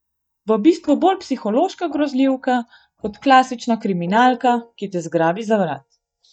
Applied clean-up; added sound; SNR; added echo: neural mask model DeepFilterNet 3.